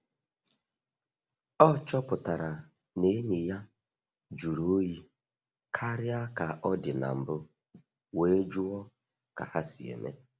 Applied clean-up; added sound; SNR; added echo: none; none; none; none.